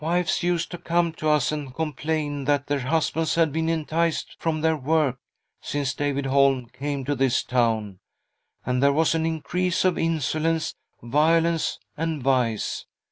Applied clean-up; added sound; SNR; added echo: none; none; none; none.